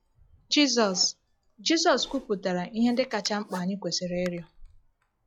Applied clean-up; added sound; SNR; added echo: classical method log-MMSE.